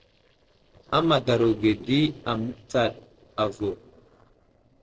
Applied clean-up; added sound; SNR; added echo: neural separator model SepFormer DNS4.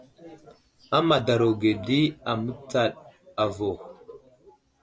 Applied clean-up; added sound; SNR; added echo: none; none; none; none.